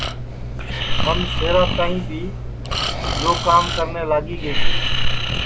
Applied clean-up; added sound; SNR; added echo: none; Breathing; -3 dB; none.